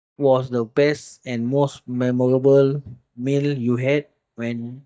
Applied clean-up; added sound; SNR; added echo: neural mask model DeepFilterNet 3.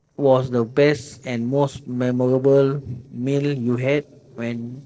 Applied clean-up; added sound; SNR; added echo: neural separator model SepFormer DNS4.